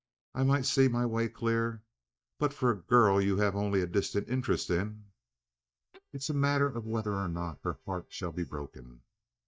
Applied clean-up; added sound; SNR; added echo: neural mask model DeepFilterNet 3.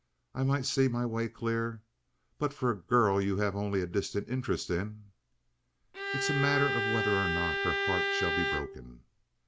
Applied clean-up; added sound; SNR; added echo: none; Bowed string instrument; 0 dB; none.